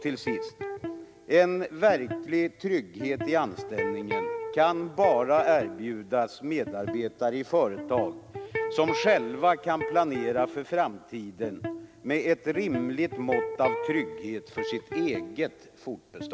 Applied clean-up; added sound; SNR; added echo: none; Electric guitar; 8 dB; none.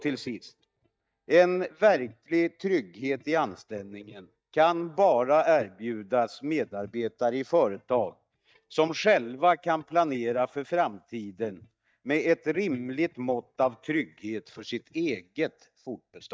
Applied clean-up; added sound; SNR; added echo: neural mask model DeepFilterNet 3.